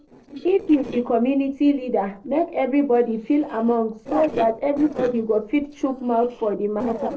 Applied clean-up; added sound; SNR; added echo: neural separator model SepFormer DNS4.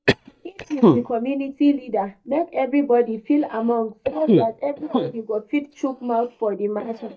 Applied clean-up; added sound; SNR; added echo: neural mask model DeepFilterNet 3.